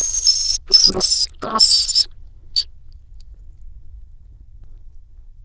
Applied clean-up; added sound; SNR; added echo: neural diffusion model UNIVERSE++.